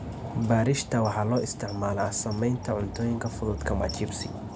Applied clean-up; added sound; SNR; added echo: none; none; none; none.